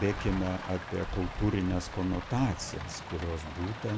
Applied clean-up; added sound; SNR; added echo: none; Rain; 7 dB; none.